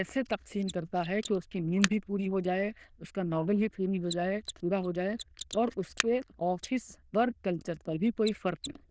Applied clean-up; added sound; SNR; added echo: neural diffusion model UNIVERSE++.